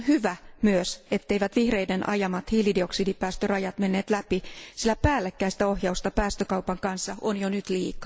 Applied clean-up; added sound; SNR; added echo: none; none; none; none.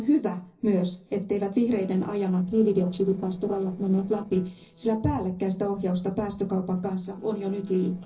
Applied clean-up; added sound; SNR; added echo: neural separator model SepFormer DNS4.